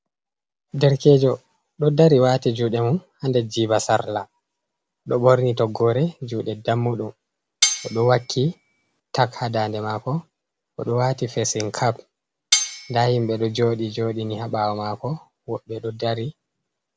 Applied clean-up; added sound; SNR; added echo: none; Cutlery, silverware; 5 dB; none.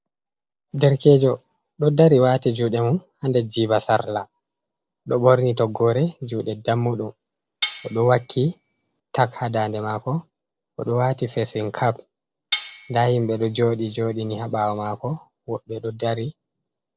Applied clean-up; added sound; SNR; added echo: neural separator model SepFormer DNS4.